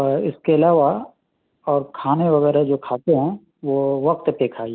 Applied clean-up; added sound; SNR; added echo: none; none; none; none.